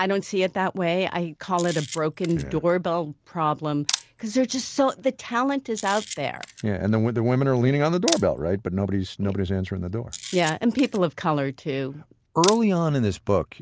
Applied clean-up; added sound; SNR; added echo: none; Camera; 14 dB; none.